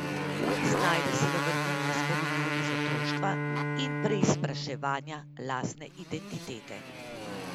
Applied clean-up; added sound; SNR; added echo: none; Bowed string instrument + Motorcycle; -3 dB; none.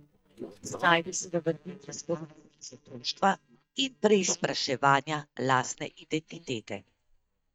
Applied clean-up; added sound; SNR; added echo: neural mask model DeepFilterNet 3.